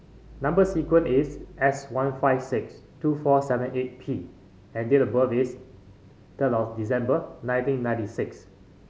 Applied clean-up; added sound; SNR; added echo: none; none; none; none.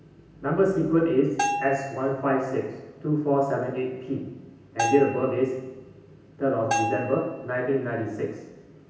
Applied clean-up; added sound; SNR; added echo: none; Bell; 6 dB; reverberation time 0.9 s.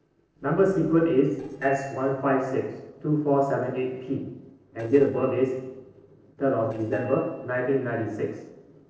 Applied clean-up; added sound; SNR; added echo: neural separator model SepFormer DNS4.